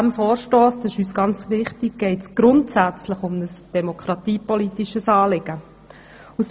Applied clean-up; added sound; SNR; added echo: none; none; none; none.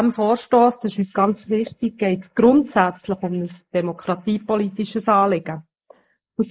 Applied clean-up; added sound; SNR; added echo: neural mask model Resemble Enhance denoiser.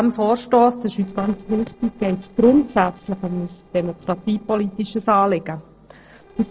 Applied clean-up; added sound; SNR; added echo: neural separator model SepFormer DNS4.